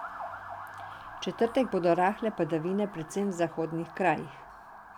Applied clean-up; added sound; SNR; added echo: none; Motor vehicle (road) / Siren; 13 dB; none.